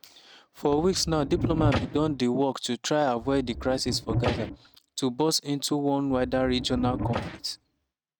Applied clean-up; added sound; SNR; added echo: neural mask model RNNoise.